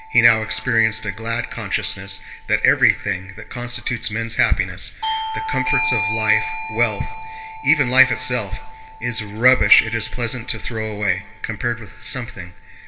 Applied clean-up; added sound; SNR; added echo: none; Bell / Doorbell; 10 dB; reverberation time 2.0 s.